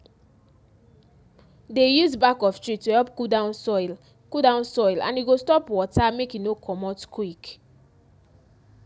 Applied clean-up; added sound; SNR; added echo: none; none; none; none.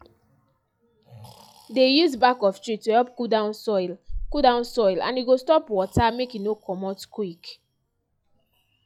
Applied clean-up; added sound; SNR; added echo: classical method log-MMSE.